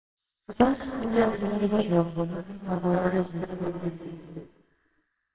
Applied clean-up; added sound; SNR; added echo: neural separator model SepFormer WHAMR!.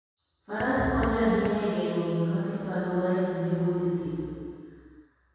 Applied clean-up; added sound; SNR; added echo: none; Hammer; 16 dB; reverberation time 2.2 s.